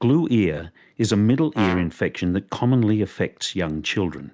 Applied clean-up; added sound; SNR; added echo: none; Brass instrument; 11 dB; none.